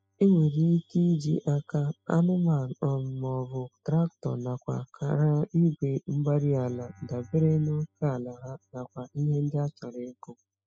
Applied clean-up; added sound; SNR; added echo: classical method spectral subtraction.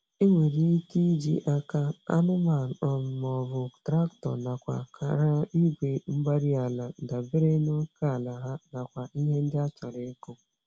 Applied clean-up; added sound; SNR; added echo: none; none; none; none.